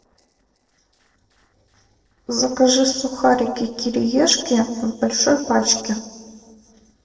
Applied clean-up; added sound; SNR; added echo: neural separator model SepFormer DNS4.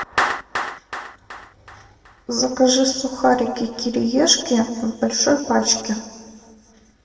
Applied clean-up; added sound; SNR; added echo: none; Clapping; 11 dB; reverberation time 1.6 s.